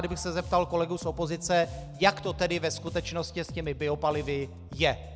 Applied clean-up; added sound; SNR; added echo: none; Bass guitar; 12 dB; none.